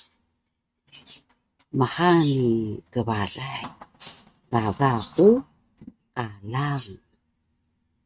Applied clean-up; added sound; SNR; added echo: neural mask model RNNoise.